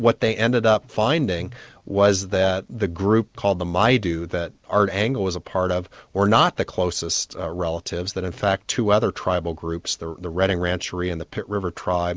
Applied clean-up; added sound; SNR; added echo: none; none; none; none.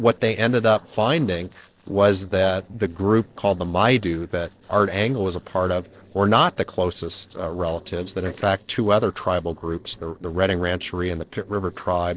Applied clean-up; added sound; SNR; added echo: neural separator model SepFormer DNS4.